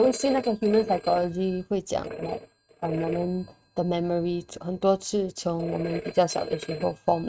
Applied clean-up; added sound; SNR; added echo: neural mask model RNNoise.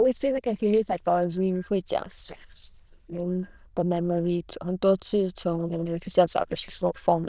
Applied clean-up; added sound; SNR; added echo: neural diffusion model UNIVERSE++.